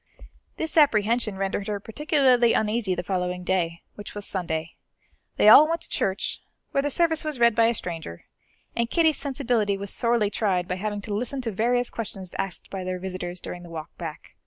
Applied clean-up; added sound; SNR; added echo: none; none; none; none.